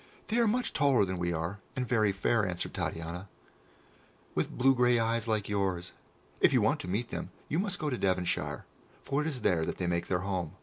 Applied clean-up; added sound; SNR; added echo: none; none; none; none.